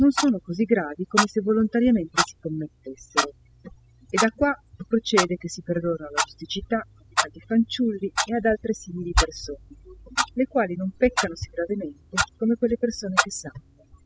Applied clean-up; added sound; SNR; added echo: classical method spectral subtraction.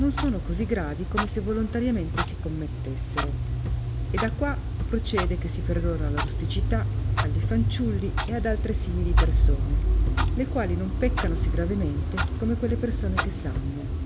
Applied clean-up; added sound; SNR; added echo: none; Clock; -5 dB; none.